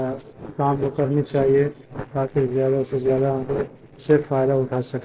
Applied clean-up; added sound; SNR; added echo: neural separator model SepFormer DNS4.